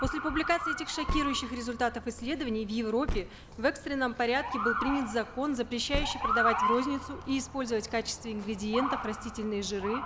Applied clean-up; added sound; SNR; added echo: none; Car + Motor vehicle (road) / Siren; 4 dB; none.